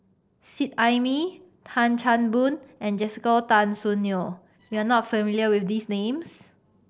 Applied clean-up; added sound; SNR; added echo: neural separator model SepFormer DNS4.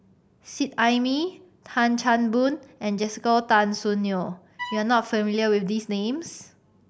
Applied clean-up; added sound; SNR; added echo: none; Bowed string instrument; 13 dB; none.